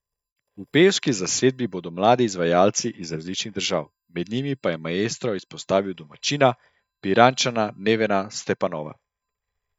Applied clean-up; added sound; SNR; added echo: neural mask model DeepFilterNet 3.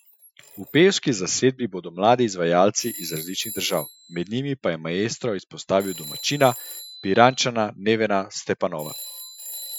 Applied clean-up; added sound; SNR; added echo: classical method Wiener filter.